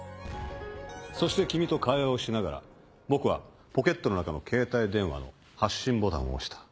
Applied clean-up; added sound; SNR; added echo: none; Explosion; 19 dB; none.